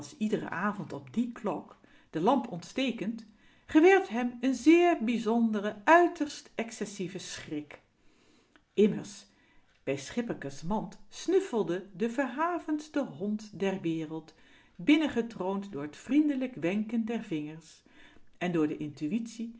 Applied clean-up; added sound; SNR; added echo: none; none; none; none.